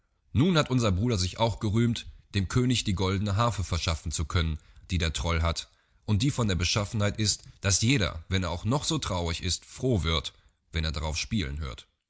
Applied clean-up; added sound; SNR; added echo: none; none; none; none.